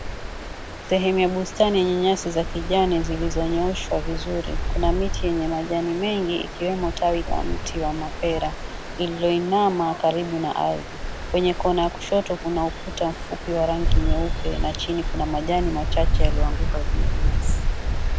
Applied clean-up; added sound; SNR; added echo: none; Stream; 0 dB; none.